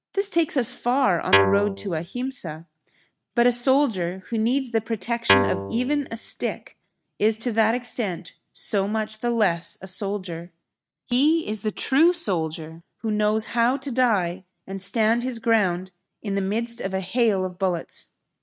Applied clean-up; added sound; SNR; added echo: neural mask model RNNoise.